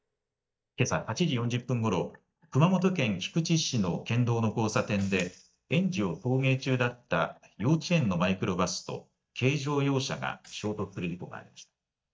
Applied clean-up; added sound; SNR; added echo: neural mask model DeepFilterNet 3.